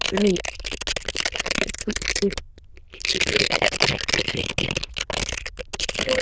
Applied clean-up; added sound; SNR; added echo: neural diffusion model UNIVERSE++.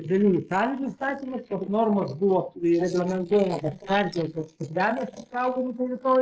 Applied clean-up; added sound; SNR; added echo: neural mask model Resemble Enhance denoiser.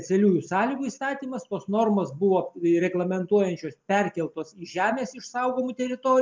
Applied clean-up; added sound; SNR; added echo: none; none; none; none.